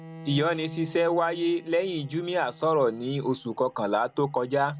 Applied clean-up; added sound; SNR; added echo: none; Bowed string instrument; 19 dB; none.